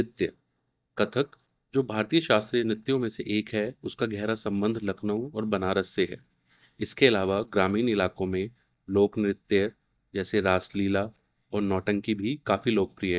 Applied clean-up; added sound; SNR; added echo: neural mask model DeepFilterNet 3.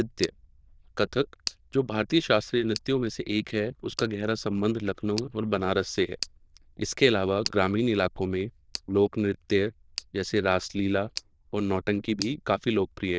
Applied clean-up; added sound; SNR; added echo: neural diffusion model UNIVERSE++.